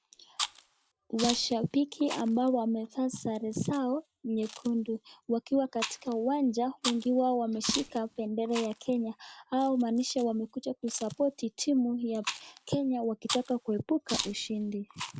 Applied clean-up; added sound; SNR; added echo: none; Chewing, mastication; 11 dB; none.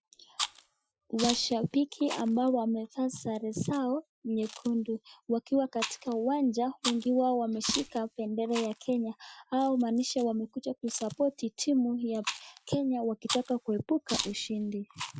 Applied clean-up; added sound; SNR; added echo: classical method Wiener filter.